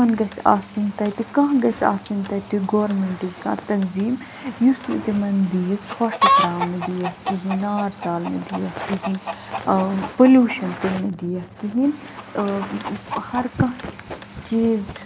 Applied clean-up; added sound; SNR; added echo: none; Chicken, rooster; 9 dB; none.